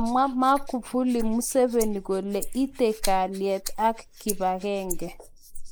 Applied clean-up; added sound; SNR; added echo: neural mask model Resemble Enhance denoiser.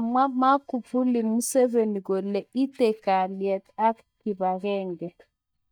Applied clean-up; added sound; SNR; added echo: neural mask model DeepFilterNet 3.